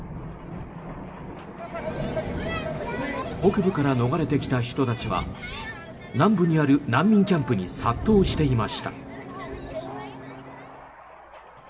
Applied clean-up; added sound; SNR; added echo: none; Thunder; 11 dB; reverberation time 1.1 s.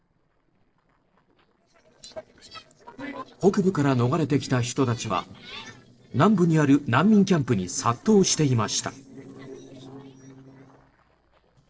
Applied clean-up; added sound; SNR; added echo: neural separator model SepFormer DNS4.